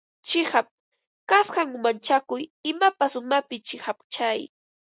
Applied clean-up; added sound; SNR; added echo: none; none; none; none.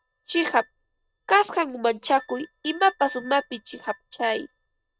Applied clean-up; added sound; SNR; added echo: neural mask model RNNoise.